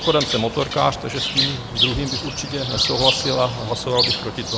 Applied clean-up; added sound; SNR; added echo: none; Bird; 1 dB; none.